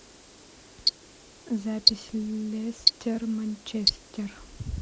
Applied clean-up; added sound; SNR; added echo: none; Tick-tock; -3 dB; none.